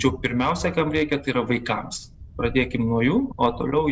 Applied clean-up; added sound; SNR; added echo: none; Thunder; 15 dB; none.